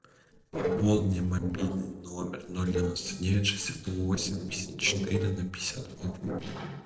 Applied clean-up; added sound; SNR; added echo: neural separator model SepFormer DNS4.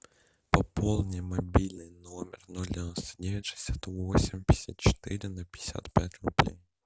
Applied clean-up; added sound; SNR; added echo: none; none; none; none.